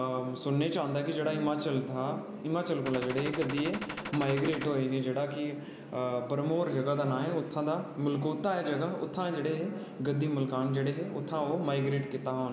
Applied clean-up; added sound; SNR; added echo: none; Gunshot, gunfire; 9 dB; none.